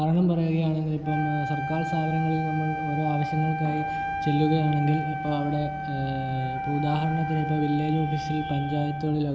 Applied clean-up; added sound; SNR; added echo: none; Wind instrument, woodwind instrument; 6 dB; none.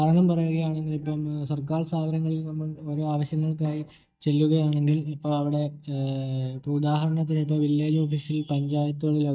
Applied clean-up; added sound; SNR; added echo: neural mask model DeepFilterNet 3.